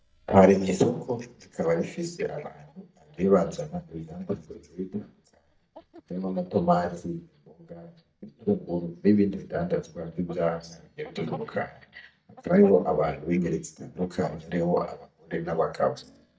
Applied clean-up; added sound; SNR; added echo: neural mask model DeepFilterNet 3.